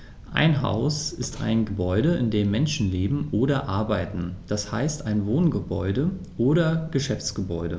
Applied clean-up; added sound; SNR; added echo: none; none; none; none.